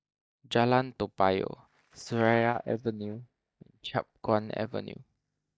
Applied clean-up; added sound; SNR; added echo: neural mask model DeepFilterNet 3.